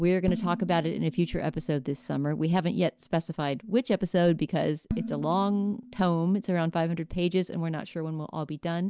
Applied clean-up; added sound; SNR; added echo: none; Dishes, pots, and pans; 14 dB; none.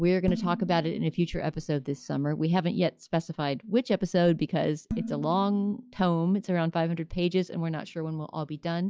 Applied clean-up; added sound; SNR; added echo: classical method log-MMSE.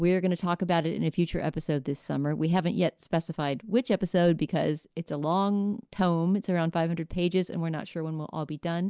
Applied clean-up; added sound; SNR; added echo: none; none; none; none.